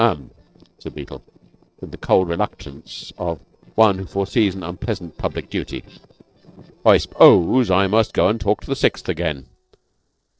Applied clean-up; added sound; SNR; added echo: neural separator model SepFormer DNS4.